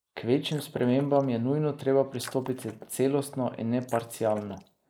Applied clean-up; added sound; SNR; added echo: neural mask model Resemble Enhance denoiser.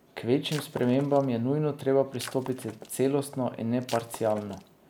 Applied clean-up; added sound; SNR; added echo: none; Shatter; 17 dB; none.